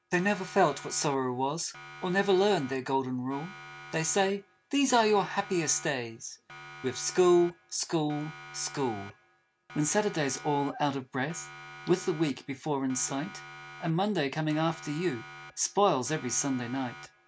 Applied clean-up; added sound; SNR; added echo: none; Siren; 18 dB; none.